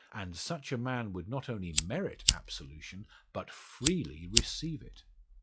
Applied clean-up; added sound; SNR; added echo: classical method log-MMSE.